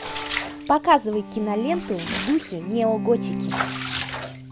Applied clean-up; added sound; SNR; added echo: none; Bathtub (filling or washing) / Water / Liquid + Bowed string instrument; 5 dB; none.